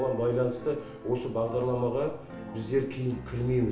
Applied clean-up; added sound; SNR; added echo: none; Piano; 15 dB; reverberation time 0.7 s.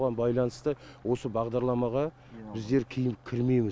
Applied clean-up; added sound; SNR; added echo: none; none; none; none.